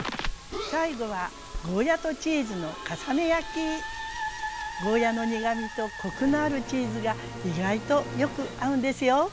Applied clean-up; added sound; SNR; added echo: none; Wind; 14 dB; none.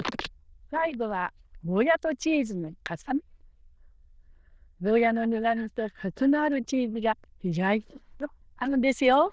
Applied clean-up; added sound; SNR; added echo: neural diffusion model UNIVERSE++.